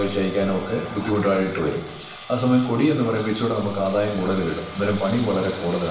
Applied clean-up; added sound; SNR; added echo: none; Engine; 15 dB; reverberation time 0.8 s.